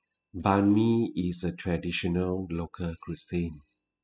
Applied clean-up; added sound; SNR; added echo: classical method spectral subtraction.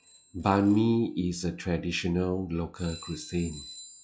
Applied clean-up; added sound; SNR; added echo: classical method log-MMSE.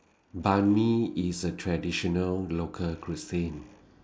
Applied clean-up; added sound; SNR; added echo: neural mask model Resemble Enhance denoiser.